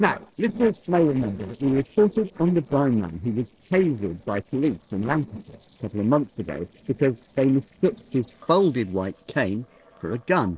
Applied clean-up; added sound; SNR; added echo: neural separator model SepFormer DNS4.